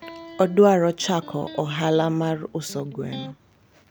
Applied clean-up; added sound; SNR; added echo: none; Electric guitar; 20 dB; none.